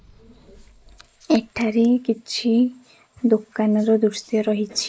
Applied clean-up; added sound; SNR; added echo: neural mask model Resemble Enhance denoiser.